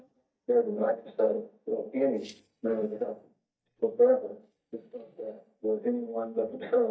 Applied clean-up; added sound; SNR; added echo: neural mask model DeepFilterNet 3.